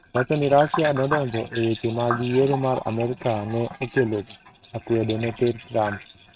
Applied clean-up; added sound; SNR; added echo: neural mask model RNNoise.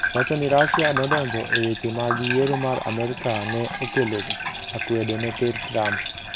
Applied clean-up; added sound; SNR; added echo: none; Bathtub (filling or washing) / Gurgling; 3 dB; none.